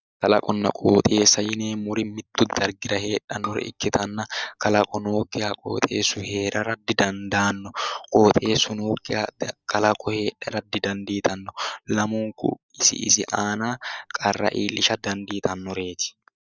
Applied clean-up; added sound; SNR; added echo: neural mask model DeepFilterNet 3.